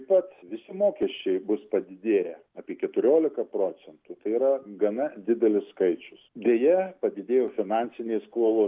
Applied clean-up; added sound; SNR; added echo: none; none; none; none.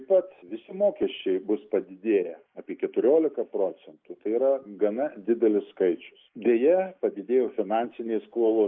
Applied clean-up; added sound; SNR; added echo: neural mask model Resemble Enhance denoiser.